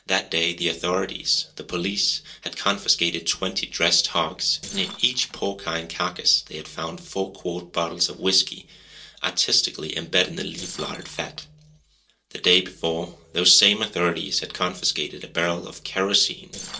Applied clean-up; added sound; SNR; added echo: neural separator model SepFormer DNS4.